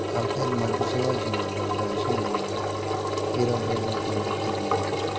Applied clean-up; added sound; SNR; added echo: none; Engine; -4 dB; none.